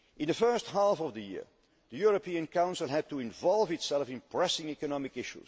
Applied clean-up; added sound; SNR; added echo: none; none; none; none.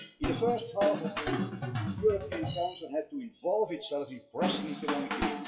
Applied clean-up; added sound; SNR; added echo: classical method WPE with log-MMSE.